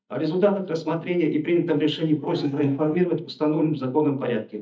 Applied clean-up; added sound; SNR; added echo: neural mask model DeepFilterNet 3.